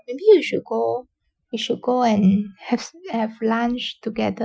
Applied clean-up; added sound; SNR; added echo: classical method Wiener filter.